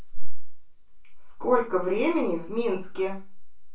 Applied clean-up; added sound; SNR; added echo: none; none; none; reverberation time 0.2 s.